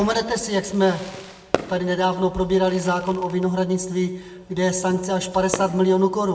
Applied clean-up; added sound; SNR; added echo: none; Fireworks; 14 dB; reverberation time 0.7 s.